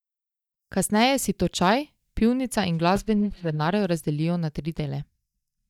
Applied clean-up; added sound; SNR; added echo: neural mask model DeepFilterNet 3.